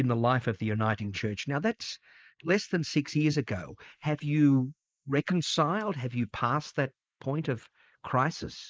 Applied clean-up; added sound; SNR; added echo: neural mask model Resemble Enhance denoiser.